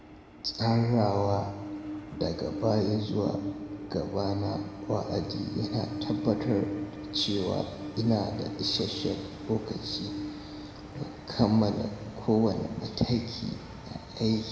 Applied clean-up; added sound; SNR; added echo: none; Train; 9 dB; reverberation time 2.0 s.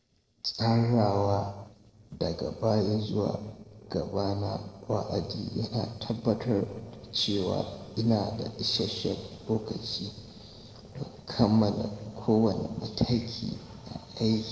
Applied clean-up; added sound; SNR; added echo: neural separator model SepFormer DNS4.